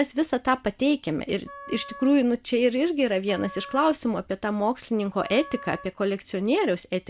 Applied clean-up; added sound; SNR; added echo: none; Wind instrument, woodwind instrument; 20 dB; none.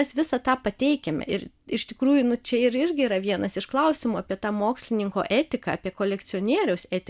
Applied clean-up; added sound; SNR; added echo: none; none; none; none.